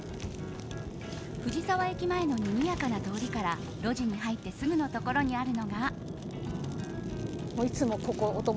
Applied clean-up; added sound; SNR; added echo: none; Fire; 6 dB; none.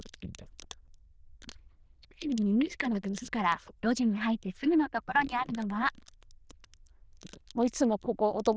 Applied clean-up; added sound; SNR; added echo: neural diffusion model UNIVERSE++.